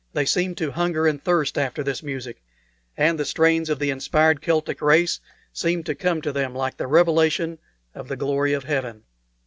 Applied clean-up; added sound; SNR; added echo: none; none; none; none.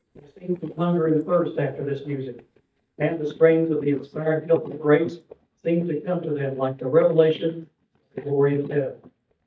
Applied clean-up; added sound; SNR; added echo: neural mask model DeepFilterNet 3.